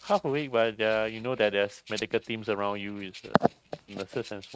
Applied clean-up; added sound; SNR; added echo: neural mask model RNNoise.